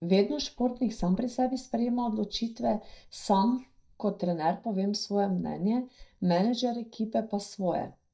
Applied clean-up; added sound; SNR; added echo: neural mask model DeepFilterNet 3.